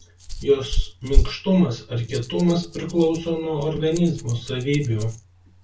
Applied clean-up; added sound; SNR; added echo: none; Rattle; 3 dB; reverberation time 0.2 s.